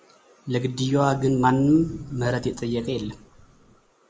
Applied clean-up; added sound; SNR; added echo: none; Sliding door; 16 dB; none.